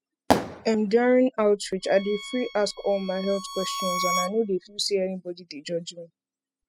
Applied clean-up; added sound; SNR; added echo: classical method spectral subtraction.